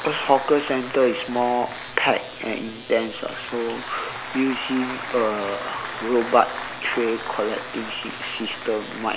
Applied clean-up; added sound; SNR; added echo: none; Applause; 11 dB; none.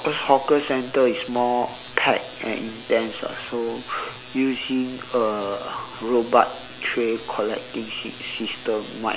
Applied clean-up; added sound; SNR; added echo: none; none; none; none.